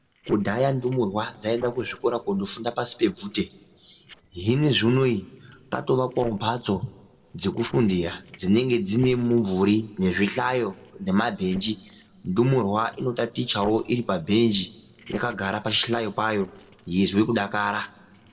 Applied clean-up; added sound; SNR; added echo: neural separator model SepFormer DNS4.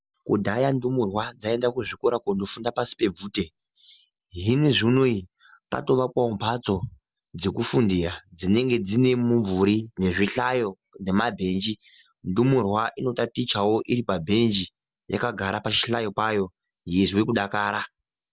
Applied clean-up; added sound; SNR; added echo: none; none; none; none.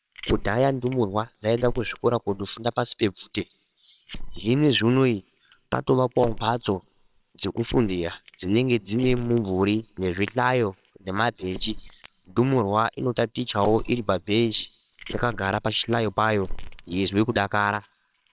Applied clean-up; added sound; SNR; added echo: neural separator model SepFormer WHAMR!.